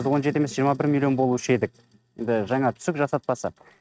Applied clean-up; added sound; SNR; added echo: neural mask model RNNoise.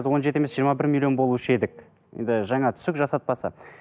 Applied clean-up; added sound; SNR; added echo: none; none; none; none.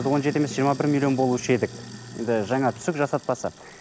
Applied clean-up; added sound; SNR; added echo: none; Sink (filling or washing); 15 dB; none.